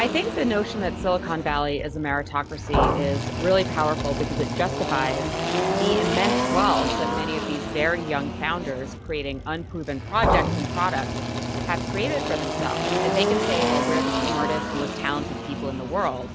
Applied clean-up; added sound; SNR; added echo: none; Liquid + Engine; 0 dB; none.